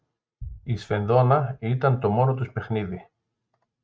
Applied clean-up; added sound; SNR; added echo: neural mask model RNNoise.